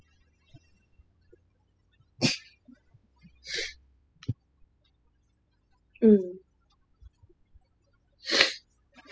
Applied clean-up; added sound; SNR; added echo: classical method spectral subtraction.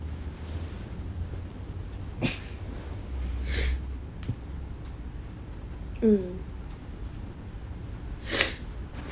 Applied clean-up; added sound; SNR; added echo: none; Thunder; 12 dB; none.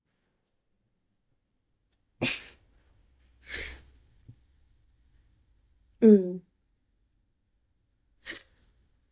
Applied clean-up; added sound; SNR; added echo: neural mask model DeepFilterNet 3.